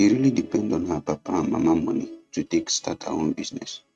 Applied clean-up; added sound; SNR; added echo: neural mask model RNNoise.